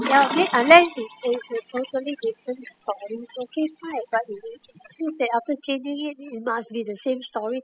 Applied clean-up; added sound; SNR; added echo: classical method spectral subtraction.